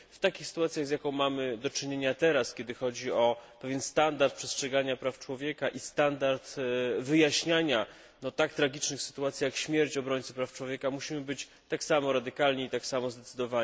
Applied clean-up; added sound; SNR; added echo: none; none; none; none.